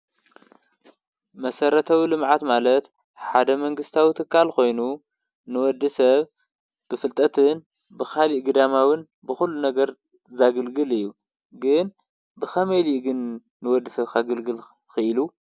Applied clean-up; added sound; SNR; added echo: none; none; none; none.